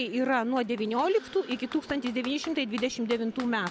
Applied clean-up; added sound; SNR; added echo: none; Computer keyboard; 19 dB; none.